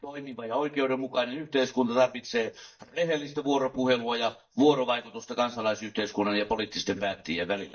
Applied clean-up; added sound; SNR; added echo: neural mask model DeepFilterNet 3.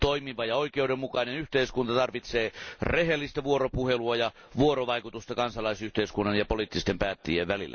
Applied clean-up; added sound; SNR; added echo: none; none; none; none.